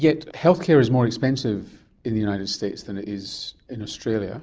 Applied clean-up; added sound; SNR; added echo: none; none; none; none.